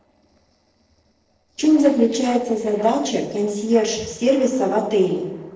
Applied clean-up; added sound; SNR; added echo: neural separator model SepFormer DNS4.